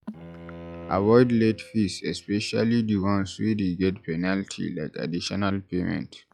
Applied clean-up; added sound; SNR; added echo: classical method log-MMSE.